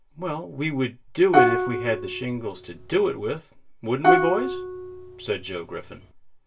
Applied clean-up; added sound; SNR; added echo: none; Plucked string instrument; -2 dB; reverberation time 0.1 s.